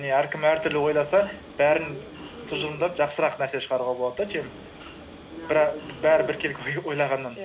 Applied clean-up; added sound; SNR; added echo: none; Subway, metro, underground; 15 dB; none.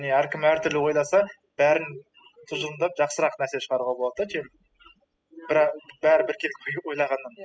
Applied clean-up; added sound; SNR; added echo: classical method spectral subtraction.